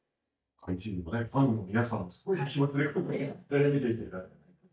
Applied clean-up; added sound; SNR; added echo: neural mask model DeepFilterNet 3.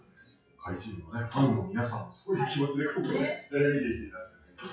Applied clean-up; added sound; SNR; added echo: classical method WPE with log-MMSE.